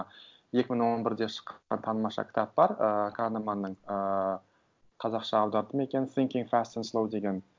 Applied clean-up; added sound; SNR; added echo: none; none; none; none.